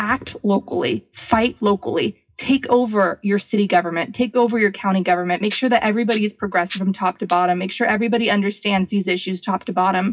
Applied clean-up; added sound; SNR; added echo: classical method WPE with log-MMSE.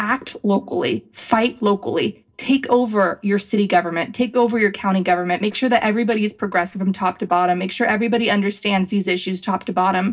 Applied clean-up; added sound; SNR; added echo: neural separator model SepFormer DNS4.